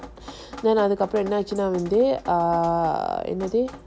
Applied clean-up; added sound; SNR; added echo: none; Drip; 18 dB; none.